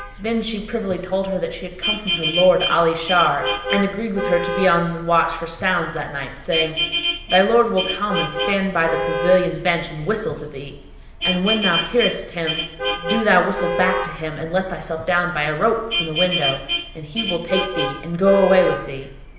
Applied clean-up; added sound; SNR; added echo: none; Vehicle horn, car horn, honking; 5 dB; reverberation time 0.9 s.